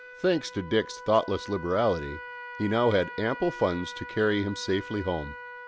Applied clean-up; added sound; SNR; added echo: none; Trumpet; 13 dB; none.